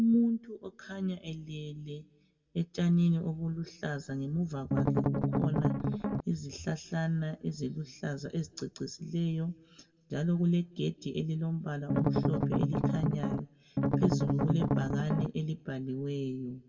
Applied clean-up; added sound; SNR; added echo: none; Strum; -4 dB; reverberation time 1.3 s.